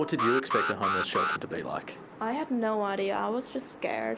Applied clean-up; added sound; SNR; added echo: none; Alarm; 0 dB; none.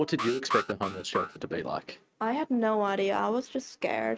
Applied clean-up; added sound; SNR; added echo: neural mask model RNNoise.